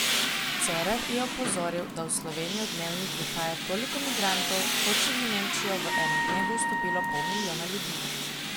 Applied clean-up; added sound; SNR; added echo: none; Tools + Wind instrument, woodwind instrument; -4 dB; none.